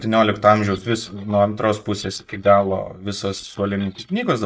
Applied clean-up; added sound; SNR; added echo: neural mask model DeepFilterNet 3.